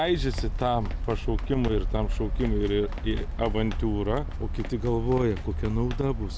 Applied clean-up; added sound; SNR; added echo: none; Run; 18 dB; none.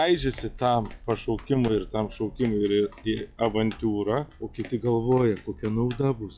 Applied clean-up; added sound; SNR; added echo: classical method log-MMSE.